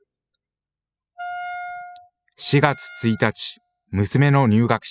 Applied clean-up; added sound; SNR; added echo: classical method spectral subtraction.